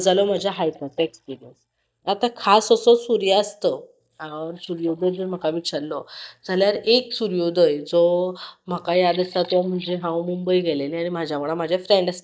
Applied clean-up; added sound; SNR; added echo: neural mask model DeepFilterNet 3.